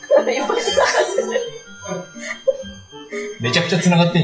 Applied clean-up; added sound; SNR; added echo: classical method WPE with log-MMSE.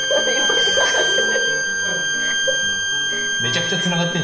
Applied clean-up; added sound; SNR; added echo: none; Bowed string instrument; -5 dB; reverberation time 2.0 s.